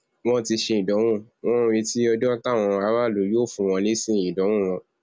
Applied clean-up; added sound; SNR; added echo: none; none; none; none.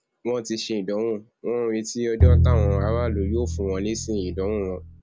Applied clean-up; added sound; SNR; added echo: none; Bowed string instrument; -5 dB; none.